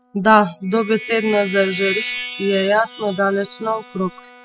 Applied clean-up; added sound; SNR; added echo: classical method spectral subtraction.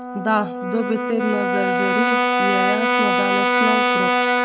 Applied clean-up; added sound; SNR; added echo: neural mask model RNNoise.